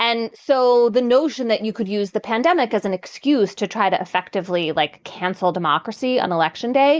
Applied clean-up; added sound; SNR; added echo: neural mask model Resemble Enhance denoiser.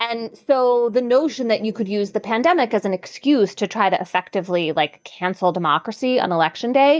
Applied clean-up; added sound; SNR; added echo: neural mask model DeepFilterNet 3.